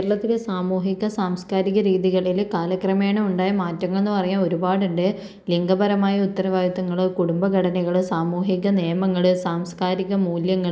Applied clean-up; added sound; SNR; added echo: none; none; none; none.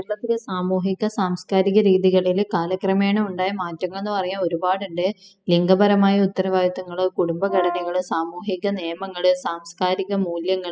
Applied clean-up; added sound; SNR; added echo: classical method spectral subtraction.